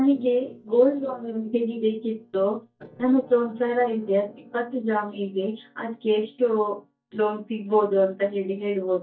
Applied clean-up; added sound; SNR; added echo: neural mask model DeepFilterNet 3.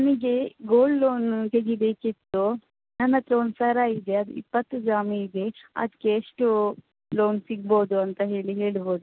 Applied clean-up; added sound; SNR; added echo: none; none; none; none.